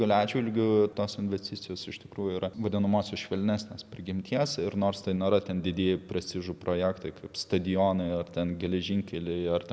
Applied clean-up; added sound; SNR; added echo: none; none; none; none.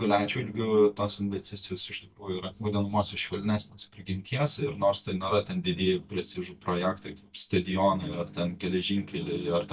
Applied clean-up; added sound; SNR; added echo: neural mask model DeepFilterNet 3.